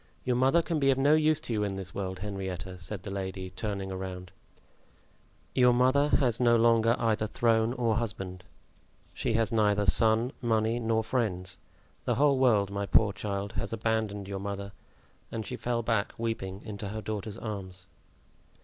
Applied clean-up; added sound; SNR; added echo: none; none; none; none.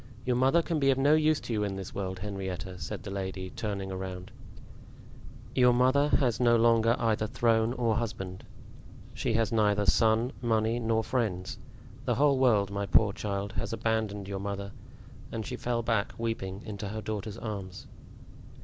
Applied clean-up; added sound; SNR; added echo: none; Boat, Water vehicle; 13 dB; none.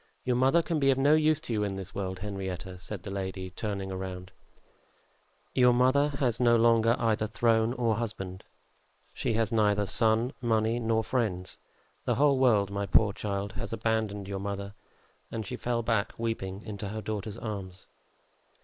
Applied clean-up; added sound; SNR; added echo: neural mask model Resemble Enhance denoiser.